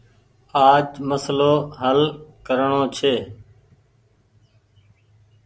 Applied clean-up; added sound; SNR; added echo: none; none; none; none.